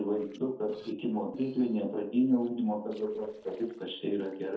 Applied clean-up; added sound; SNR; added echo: neural separator model SepFormer DNS4.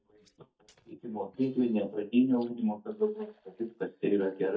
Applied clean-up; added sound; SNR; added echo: neural mask model DeepFilterNet 3.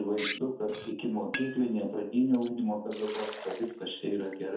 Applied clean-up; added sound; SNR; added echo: none; Liquid; 11 dB; reverberation time 0.5 s.